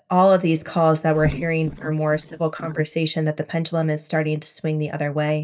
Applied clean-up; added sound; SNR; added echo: neural mask model DeepFilterNet 3.